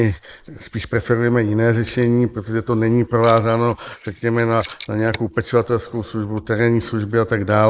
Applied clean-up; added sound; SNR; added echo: neural mask model Resemble Enhance denoiser.